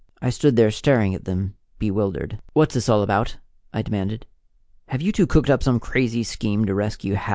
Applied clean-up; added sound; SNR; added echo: none; none; none; none.